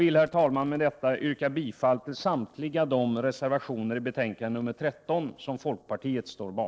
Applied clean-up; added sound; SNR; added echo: neural separator model SepFormer DNS4.